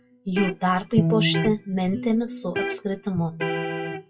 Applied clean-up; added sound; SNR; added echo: classical method WPE with log-MMSE.